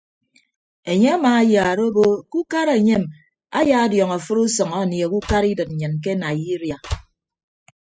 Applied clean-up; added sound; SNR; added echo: classical method spectral subtraction.